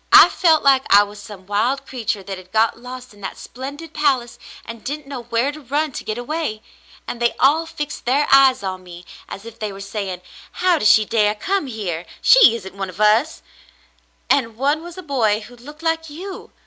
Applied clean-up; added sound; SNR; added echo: none; none; none; none.